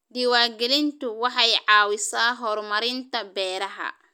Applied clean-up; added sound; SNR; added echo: none; none; none; none.